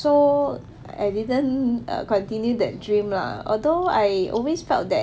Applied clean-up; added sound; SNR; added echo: none; none; none; none.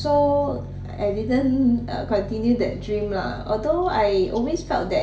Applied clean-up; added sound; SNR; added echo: none; Piano; 12 dB; reverberation time 0.5 s.